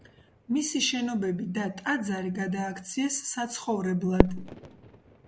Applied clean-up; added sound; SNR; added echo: none; Fireworks; 4 dB; none.